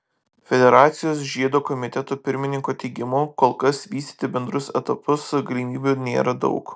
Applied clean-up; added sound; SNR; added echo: none; none; none; none.